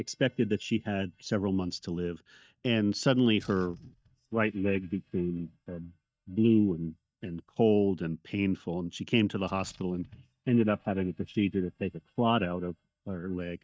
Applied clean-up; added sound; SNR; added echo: neural mask model DeepFilterNet 3.